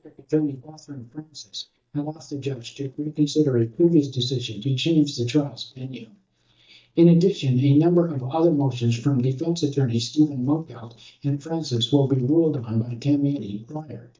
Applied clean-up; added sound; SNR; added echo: neural mask model DeepFilterNet 3.